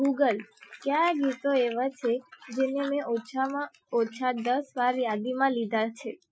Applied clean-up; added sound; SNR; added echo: classical method Wiener filter.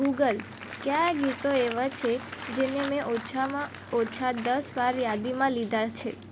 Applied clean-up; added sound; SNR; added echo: none; Applause; 13 dB; none.